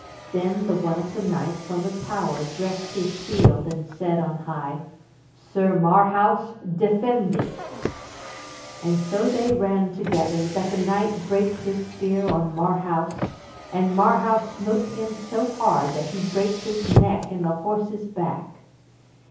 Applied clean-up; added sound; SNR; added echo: none; Car; 7 dB; reverberation time 0.7 s.